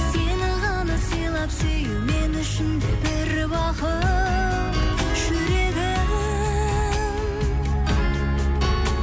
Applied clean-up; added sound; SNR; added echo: none; none; none; none.